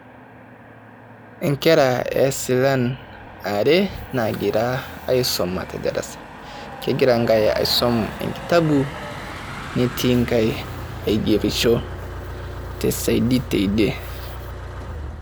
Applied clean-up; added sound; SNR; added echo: none; Motor vehicle (road); 12 dB; none.